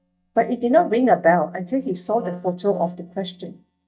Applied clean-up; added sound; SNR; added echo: neural mask model DeepFilterNet 3.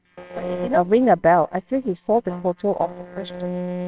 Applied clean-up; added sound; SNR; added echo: neural separator model SepFormer WHAMR!.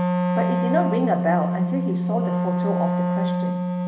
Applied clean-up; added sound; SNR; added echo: none; Wind instrument, woodwind instrument; -4 dB; reverberation time 1.0 s.